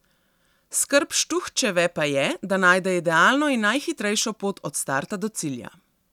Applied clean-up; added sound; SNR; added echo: none; none; none; none.